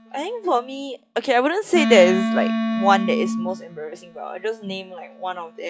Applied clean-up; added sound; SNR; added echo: classical method log-MMSE.